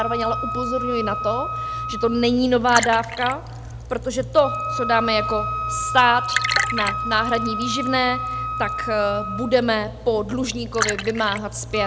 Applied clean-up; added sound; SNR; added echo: none; Liquid + Wind instrument, woodwind instrument; 4 dB; none.